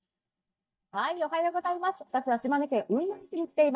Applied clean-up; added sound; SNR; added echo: neural mask model DeepFilterNet 3.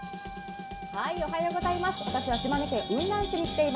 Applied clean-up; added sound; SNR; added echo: none; Wind instrument, woodwind instrument; 11 dB; reverberation time 2.1 s.